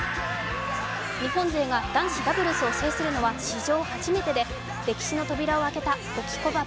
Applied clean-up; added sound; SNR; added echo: none; none; none; none.